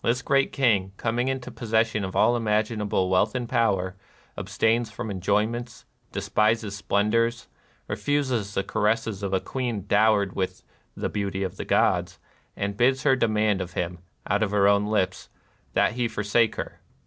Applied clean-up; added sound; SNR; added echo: none; none; none; none.